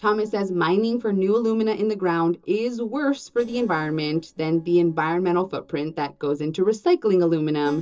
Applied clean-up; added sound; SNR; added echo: neural separator model SepFormer DNS4.